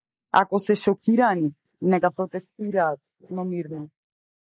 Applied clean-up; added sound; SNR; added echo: neural mask model Resemble Enhance denoiser.